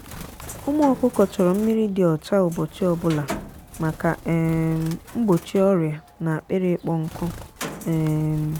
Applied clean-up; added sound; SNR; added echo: none; Bird; 16 dB; none.